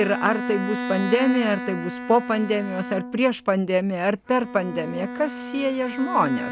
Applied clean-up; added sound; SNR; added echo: none; Bowed string instrument; 8 dB; none.